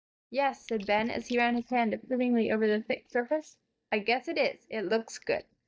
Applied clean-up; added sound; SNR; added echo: neural mask model DeepFilterNet 3.